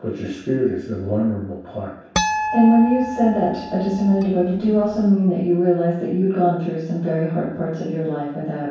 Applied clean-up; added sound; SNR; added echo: none; Harp; 7 dB; reverberation time 0.7 s.